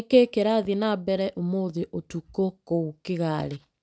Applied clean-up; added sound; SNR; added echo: none; none; none; none.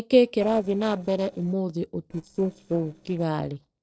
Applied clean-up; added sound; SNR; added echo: neural separator model SepFormer DNS4.